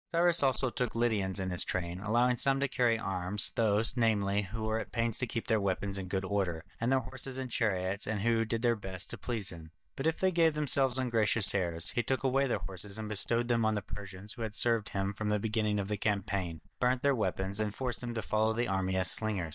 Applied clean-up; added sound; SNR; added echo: neural mask model DeepFilterNet 3.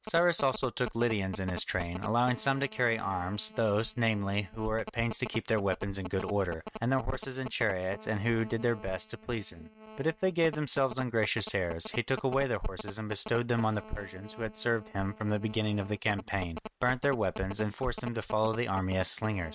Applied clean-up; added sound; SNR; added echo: neural mask model RNNoise.